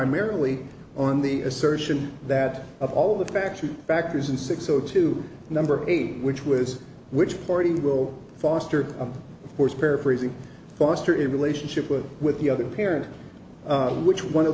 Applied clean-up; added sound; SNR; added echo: none; none; none; none.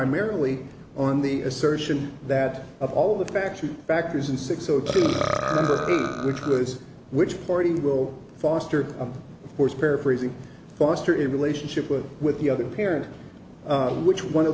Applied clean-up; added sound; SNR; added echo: none; Burping, eructation; 5 dB; none.